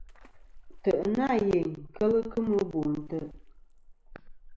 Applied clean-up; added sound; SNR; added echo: none; Water / Splash, splatter; 17 dB; none.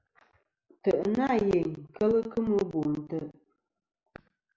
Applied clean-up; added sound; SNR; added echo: none; none; none; none.